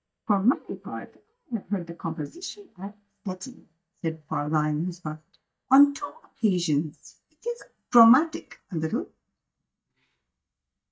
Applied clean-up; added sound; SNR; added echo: neural mask model DeepFilterNet 3.